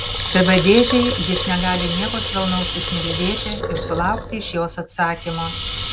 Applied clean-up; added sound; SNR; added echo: none; Water tap, faucet / Liquid; 4 dB; none.